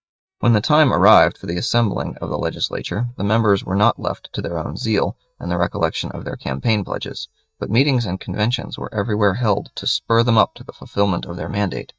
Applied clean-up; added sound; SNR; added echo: neural mask model DeepFilterNet 3.